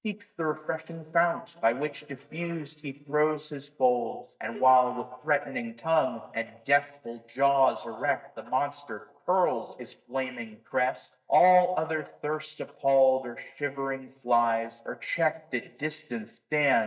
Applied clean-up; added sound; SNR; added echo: neural mask model DeepFilterNet 3.